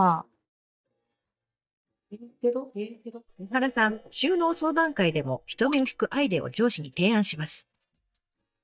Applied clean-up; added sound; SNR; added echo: neural mask model DeepFilterNet 3.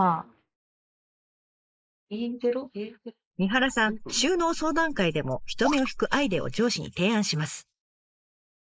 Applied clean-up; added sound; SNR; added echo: neural mask model Resemble Enhance denoiser.